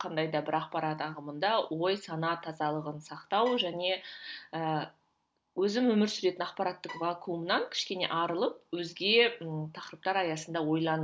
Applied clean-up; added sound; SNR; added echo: none; Bowed string instrument; 17 dB; none.